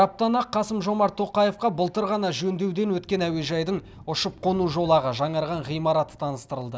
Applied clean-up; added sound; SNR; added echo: none; none; none; none.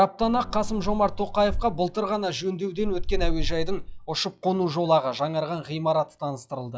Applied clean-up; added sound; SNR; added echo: classical method log-MMSE.